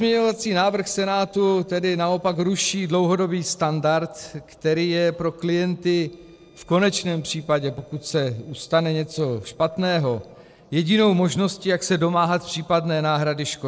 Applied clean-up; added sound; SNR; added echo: neural separator model SepFormer DNS4.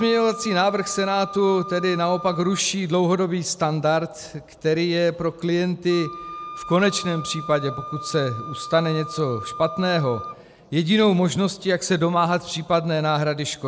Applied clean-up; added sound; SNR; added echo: none; Wind instrument, woodwind instrument; 15 dB; none.